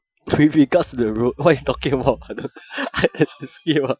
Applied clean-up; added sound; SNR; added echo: classical method Wiener filter.